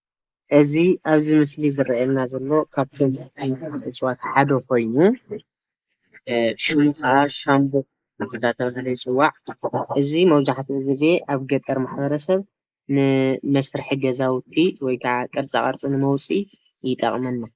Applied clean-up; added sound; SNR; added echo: neural mask model Resemble Enhance denoiser.